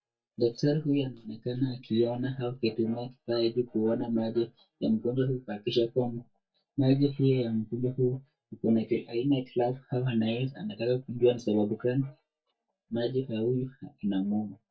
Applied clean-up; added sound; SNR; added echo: neural mask model DeepFilterNet 3.